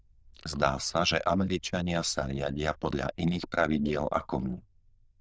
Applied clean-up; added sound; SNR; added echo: neural diffusion model UNIVERSE++.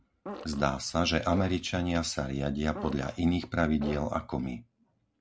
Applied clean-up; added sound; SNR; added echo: none; Fart; 15 dB; none.